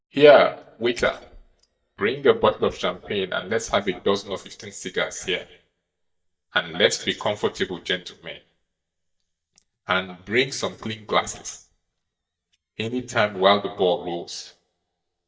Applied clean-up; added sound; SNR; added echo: neural mask model DeepFilterNet 3.